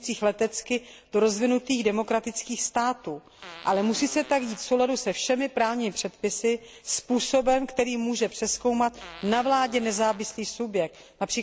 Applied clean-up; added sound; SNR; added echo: none; Fart; 19 dB; none.